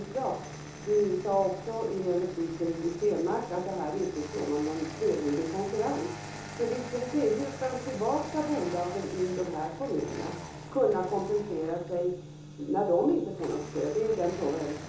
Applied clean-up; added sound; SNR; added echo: none; Engine starting; 14 dB; reverberation time 1.2 s.